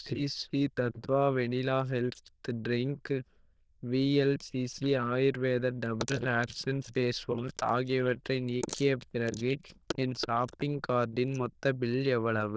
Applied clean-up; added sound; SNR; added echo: neural diffusion model UNIVERSE++.